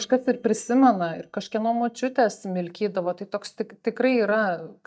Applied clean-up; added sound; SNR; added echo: neural mask model DeepFilterNet 3.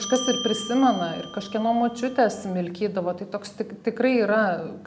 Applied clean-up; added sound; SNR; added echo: none; Bell; 11 dB; none.